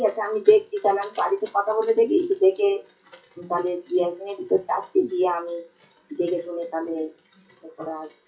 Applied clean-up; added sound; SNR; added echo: classical method WPE with log-MMSE.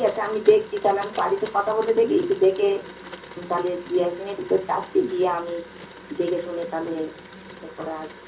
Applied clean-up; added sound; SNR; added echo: none; Domestic sounds, home sounds; 17 dB; reverberation time 0.5 s.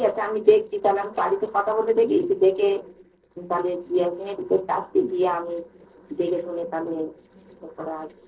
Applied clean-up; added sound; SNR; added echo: neural separator model SepFormer DNS4.